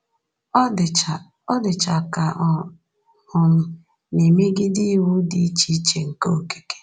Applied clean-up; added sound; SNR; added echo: none; none; none; none.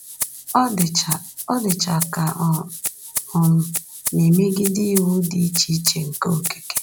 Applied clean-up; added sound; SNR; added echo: none; Rattle (instrument); 9 dB; none.